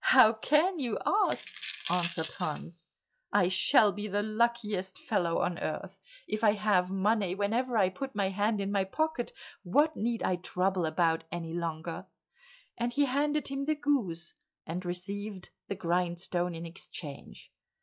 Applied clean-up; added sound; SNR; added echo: classical method log-MMSE.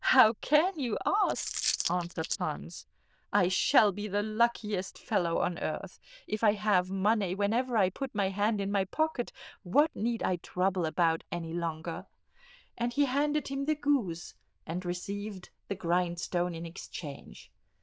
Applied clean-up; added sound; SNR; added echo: neural diffusion model UNIVERSE++.